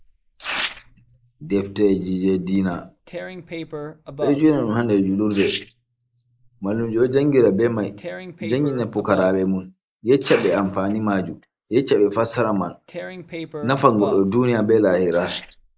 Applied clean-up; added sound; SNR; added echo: neural mask model Resemble Enhance denoiser.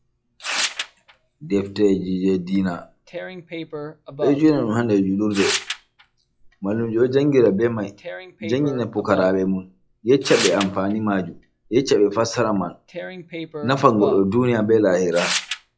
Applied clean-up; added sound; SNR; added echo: classical method log-MMSE.